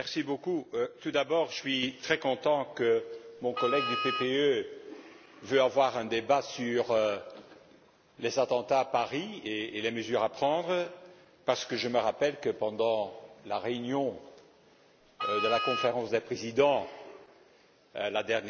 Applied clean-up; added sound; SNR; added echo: none; Wind instrument, woodwind instrument; 4 dB; none.